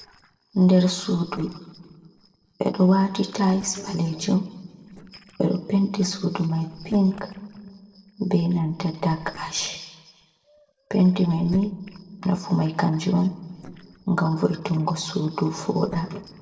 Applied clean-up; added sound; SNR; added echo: neural separator model SepFormer DNS4.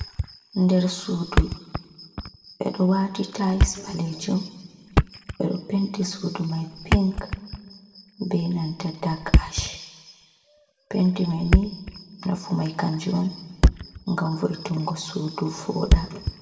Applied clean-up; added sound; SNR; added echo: none; Thump, thud; 0 dB; reverberation time 1.5 s.